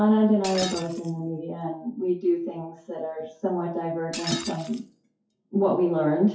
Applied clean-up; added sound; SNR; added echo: classical method WPE with log-MMSE.